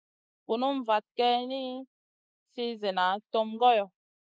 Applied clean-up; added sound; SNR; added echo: neural mask model Resemble Enhance denoiser.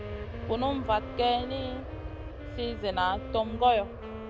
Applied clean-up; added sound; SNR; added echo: none; Wind instrument, woodwind instrument + Aircraft; 7 dB; none.